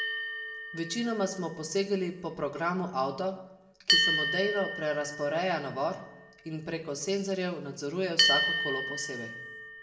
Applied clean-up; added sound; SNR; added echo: none; Bell; 1 dB; reverberation time 0.6 s.